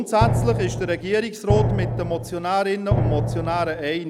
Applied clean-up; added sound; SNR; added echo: none; Drum; 0 dB; none.